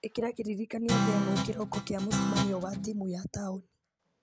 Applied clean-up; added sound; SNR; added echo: none; Guitar; -3 dB; none.